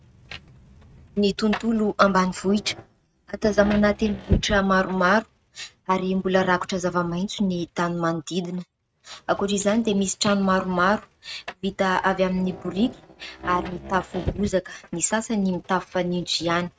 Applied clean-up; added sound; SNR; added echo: neural mask model RNNoise.